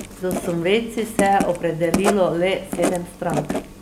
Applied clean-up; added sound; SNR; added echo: none; Writing; 5 dB; none.